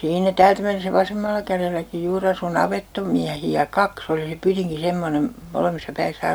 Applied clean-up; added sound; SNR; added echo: none; none; none; none.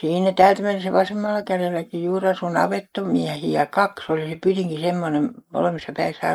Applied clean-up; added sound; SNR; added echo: neural mask model Resemble Enhance denoiser.